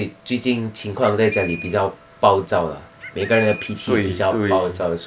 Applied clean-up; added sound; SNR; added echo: none; Bird; 10 dB; none.